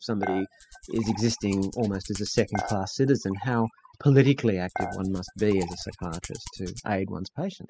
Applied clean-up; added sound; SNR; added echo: classical method spectral subtraction.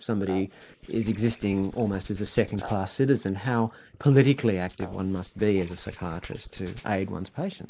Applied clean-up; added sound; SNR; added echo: neural mask model Resemble Enhance denoiser.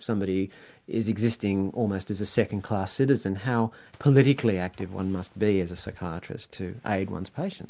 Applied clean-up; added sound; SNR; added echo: none; none; none; none.